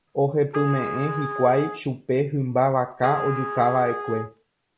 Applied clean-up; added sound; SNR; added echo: none; Trumpet; 8 dB; none.